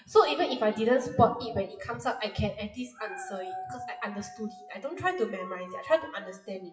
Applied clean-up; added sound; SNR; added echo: classical method WPE with log-MMSE.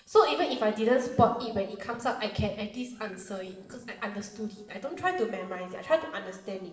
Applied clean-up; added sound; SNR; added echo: neural separator model SepFormer DNS4.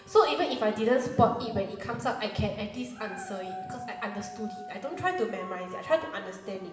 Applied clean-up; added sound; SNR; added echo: none; Dog; 15 dB; reverberation time 1.2 s.